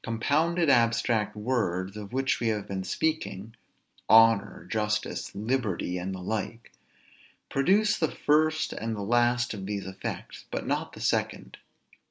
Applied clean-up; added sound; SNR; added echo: none; none; none; none.